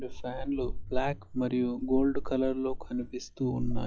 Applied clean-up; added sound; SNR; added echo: classical method log-MMSE.